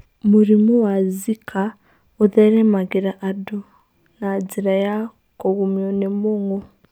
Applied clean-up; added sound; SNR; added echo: none; none; none; none.